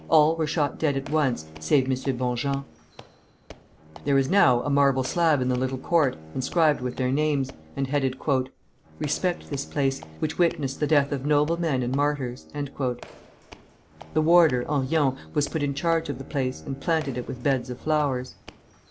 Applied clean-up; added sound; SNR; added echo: none; Squeak / Walk, footsteps + Bowed string instrument; 18 dB; none.